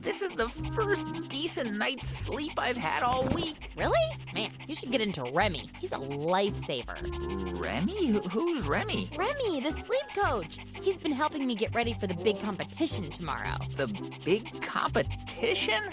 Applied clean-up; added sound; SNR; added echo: none; Dog; 18 dB; none.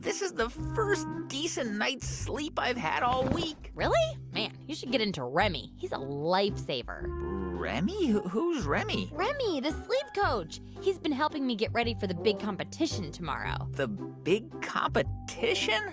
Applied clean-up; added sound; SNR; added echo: none; none; none; none.